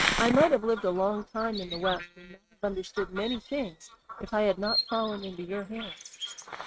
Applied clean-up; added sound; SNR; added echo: neural mask model RNNoise.